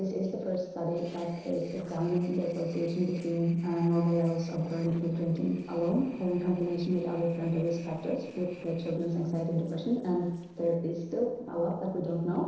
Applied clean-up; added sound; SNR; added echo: neural separator model SepFormer DNS4.